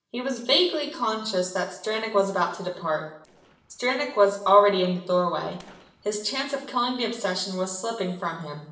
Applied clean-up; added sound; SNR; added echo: neural separator model SepFormer DNS4.